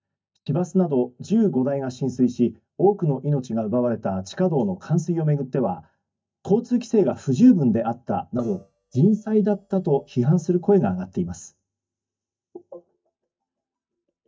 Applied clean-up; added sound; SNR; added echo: neural mask model DeepFilterNet 3.